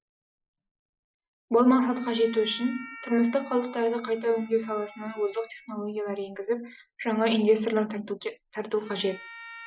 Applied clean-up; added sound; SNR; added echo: classical method Wiener filter.